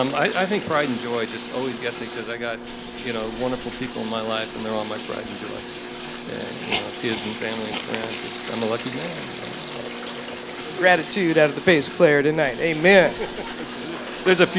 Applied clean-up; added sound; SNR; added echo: none; Bathtub (filling or washing) + Hiss; 10 dB; none.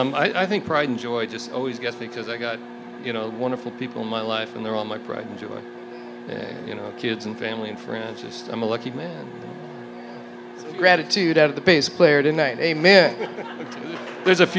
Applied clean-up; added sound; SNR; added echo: none; none; none; none.